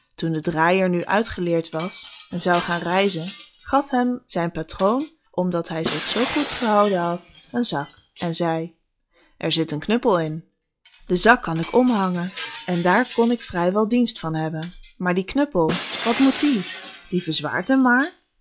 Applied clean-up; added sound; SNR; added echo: classical method log-MMSE.